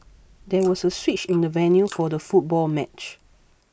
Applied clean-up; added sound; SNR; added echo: neural mask model Resemble Enhance denoiser.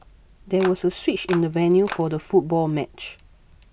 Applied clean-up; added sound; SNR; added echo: none; Clapping; 11 dB; none.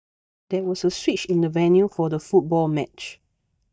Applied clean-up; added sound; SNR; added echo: neural mask model DeepFilterNet 3.